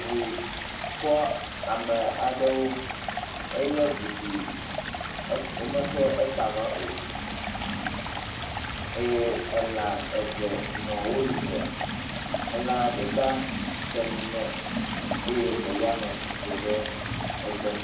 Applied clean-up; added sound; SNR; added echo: none; Stream; 3 dB; reverberation time 0.6 s.